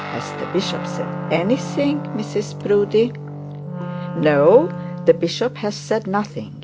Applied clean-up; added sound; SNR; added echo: none; Wind instrument, woodwind instrument + Guitar; 8 dB; none.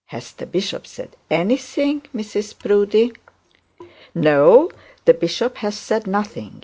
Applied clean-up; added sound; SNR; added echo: none; none; none; none.